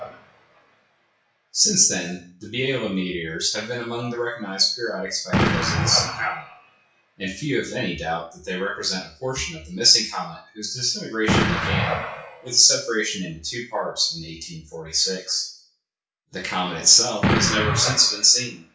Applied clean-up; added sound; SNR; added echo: classical method WPE with log-MMSE.